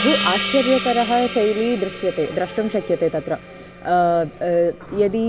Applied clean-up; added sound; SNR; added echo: none; Gong; 8 dB; none.